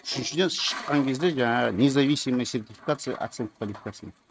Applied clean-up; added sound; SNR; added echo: neural mask model RNNoise.